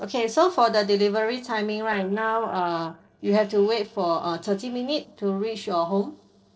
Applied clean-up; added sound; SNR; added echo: neural separator model SepFormer DNS4.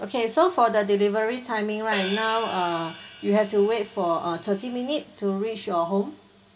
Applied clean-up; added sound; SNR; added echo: none; Hi-hat; 10 dB; reverberation time 1.6 s.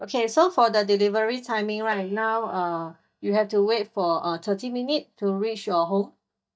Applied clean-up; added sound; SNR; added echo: neural mask model DeepFilterNet 3.